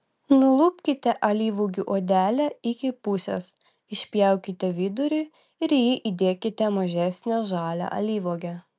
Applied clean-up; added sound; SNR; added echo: none; none; none; none.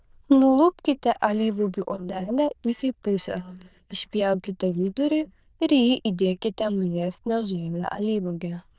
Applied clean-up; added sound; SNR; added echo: neural diffusion model UNIVERSE++.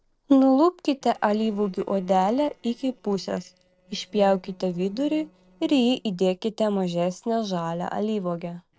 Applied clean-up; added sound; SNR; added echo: neural separator model SepFormer DNS4.